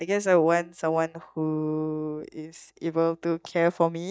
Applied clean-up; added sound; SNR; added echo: neural mask model DeepFilterNet 3.